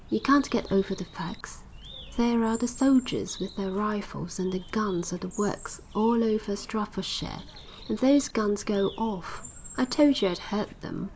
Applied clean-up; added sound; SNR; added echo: none; Bird; 17 dB; none.